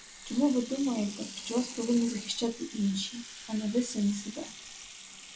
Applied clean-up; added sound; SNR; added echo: none; Sink (filling or washing) / Water tap, faucet; 13 dB; none.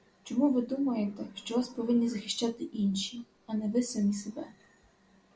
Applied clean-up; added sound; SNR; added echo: none; none; none; none.